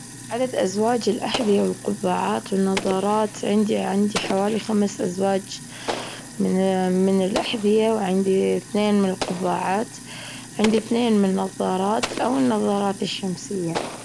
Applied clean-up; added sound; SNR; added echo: none; Sink (filling or washing) + Explosion; 12 dB; none.